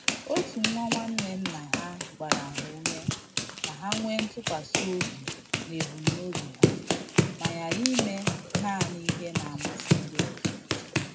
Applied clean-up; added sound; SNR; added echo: none; Run; -5 dB; reverberation time 0.3 s.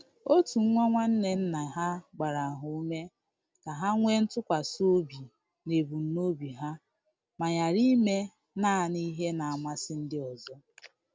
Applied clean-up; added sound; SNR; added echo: none; none; none; none.